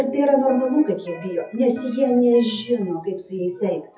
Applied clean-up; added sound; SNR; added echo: classical method WPE with log-MMSE.